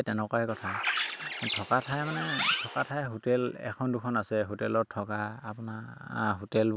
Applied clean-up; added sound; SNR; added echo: none; Bird; 2 dB; none.